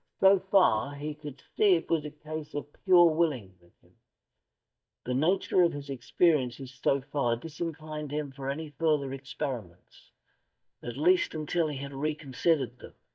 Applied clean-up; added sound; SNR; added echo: neural mask model DeepFilterNet 3.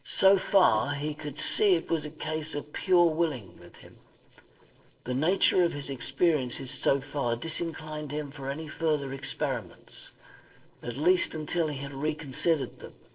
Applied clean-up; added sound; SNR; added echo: neural separator model SepFormer DNS4.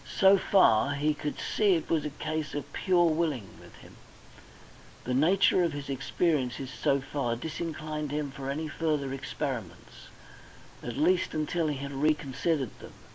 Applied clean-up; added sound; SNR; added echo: none; none; none; none.